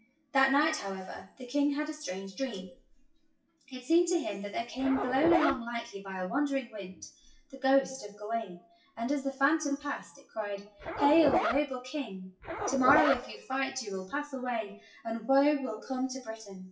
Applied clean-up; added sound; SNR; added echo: classical method WPE with log-MMSE.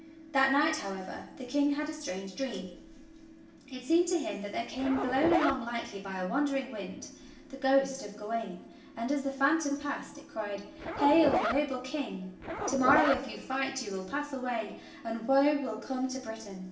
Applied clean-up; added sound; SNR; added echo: none; Zipper (clothing); 3 dB; reverberation time 0.9 s.